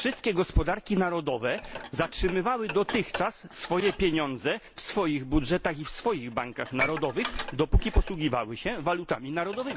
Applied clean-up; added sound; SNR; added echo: none; Dishes, pots, and pans; 13 dB; none.